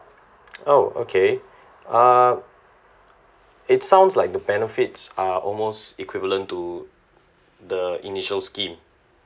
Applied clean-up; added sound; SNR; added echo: none; none; none; none.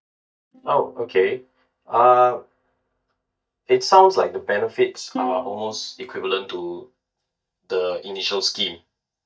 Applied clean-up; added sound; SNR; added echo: neural mask model DeepFilterNet 3.